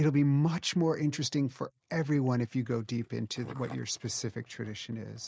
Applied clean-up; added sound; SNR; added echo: neural mask model Resemble Enhance denoiser.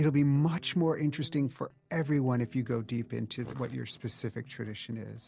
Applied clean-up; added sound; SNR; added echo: neural separator model SepFormer DNS4.